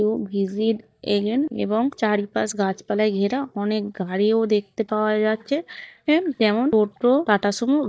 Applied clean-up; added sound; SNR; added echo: neural mask model DeepFilterNet 3.